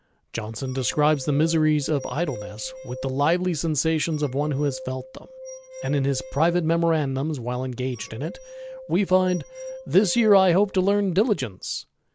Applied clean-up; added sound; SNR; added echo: none; Glass; 16 dB; none.